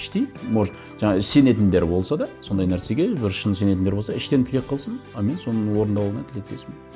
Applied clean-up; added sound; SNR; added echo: none; none; none; none.